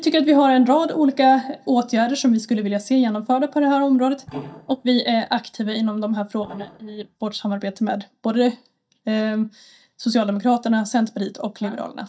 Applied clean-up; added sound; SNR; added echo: neural mask model DeepFilterNet 3.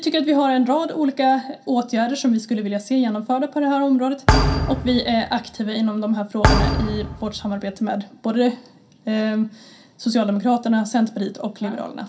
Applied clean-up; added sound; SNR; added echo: none; Thump, thud; 1 dB; reverberation time 0.3 s.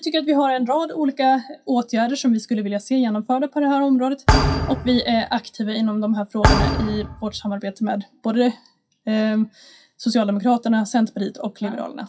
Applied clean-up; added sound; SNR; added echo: classical method WPE with log-MMSE.